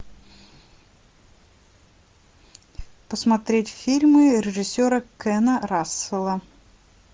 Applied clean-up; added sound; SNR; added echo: none; none; none; none.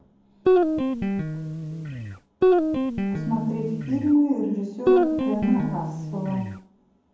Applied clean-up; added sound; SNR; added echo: none; Guitar; -4 dB; reverberation time 1.2 s.